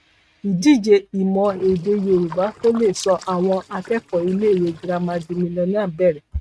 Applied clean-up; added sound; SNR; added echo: neural mask model RNNoise.